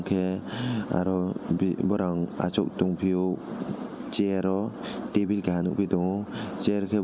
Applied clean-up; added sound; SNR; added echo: none; none; none; none.